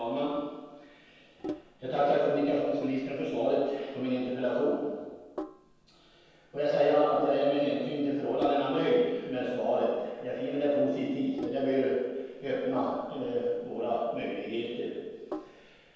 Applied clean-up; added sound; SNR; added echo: none; Sink (filling or washing); 17 dB; reverberation time 1.2 s.